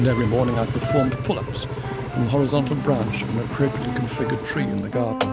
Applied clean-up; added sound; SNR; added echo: none; Engine; 3 dB; none.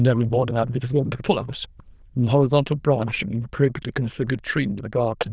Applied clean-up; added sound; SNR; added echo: neural diffusion model UNIVERSE++.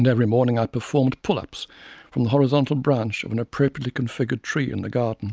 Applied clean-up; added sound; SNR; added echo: none; none; none; none.